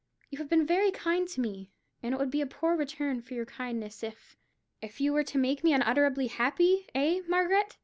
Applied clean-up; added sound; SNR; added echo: none; none; none; none.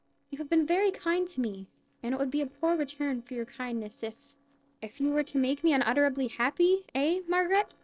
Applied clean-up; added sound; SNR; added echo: neural separator model SepFormer DNS4.